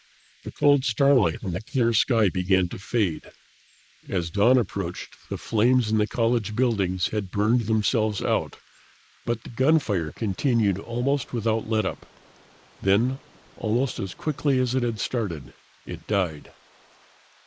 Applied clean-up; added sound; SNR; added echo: neural mask model Resemble Enhance denoiser.